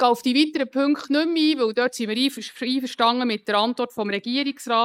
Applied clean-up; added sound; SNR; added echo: neural mask model Resemble Enhance denoiser.